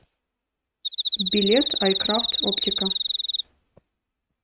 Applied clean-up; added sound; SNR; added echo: neural mask model RNNoise.